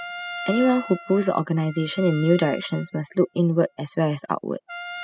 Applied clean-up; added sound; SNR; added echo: classical method spectral subtraction.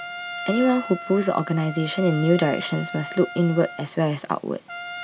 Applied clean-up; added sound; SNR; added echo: none; Trumpet; 12 dB; none.